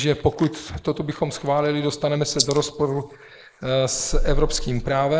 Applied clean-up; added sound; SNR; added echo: neural mask model Resemble Enhance denoiser.